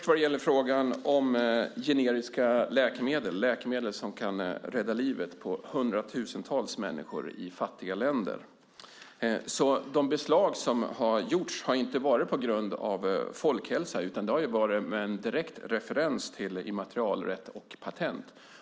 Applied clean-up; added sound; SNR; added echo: none; none; none; none.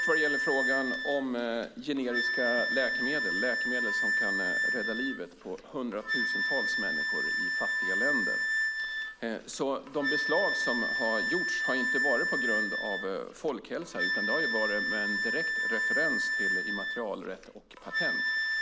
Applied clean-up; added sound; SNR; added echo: none; Wind instrument, woodwind instrument; -4 dB; none.